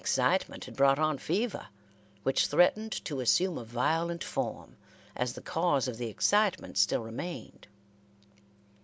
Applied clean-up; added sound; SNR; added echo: none; none; none; none.